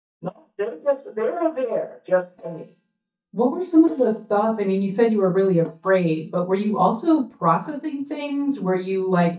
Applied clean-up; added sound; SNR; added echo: neural mask model DeepFilterNet 3.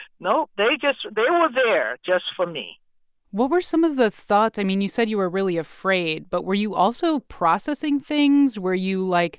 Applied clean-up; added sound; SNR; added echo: none; none; none; none.